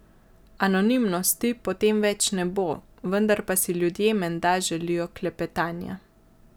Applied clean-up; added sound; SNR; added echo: none; none; none; none.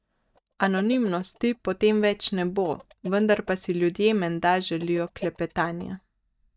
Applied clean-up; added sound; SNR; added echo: neural mask model DeepFilterNet 3.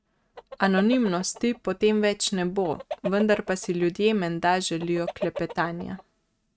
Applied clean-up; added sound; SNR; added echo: neural mask model RNNoise.